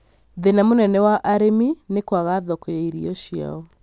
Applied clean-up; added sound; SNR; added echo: none; none; none; none.